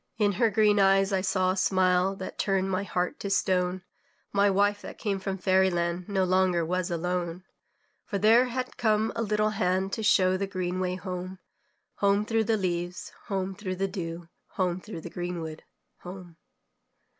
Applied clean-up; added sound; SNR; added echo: none; none; none; none.